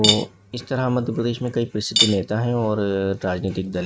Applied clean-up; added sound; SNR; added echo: neural mask model RNNoise.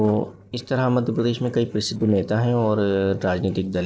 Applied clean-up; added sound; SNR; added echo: neural separator model SepFormer DNS4.